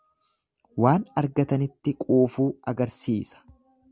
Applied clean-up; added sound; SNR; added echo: none; none; none; none.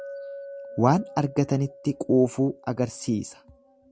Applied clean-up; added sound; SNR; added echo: none; Chink, clink; 17 dB; none.